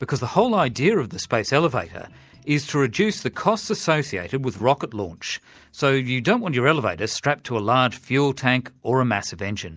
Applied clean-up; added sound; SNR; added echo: none; none; none; none.